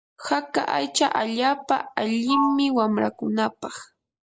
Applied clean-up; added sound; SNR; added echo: neural mask model Resemble Enhance denoiser.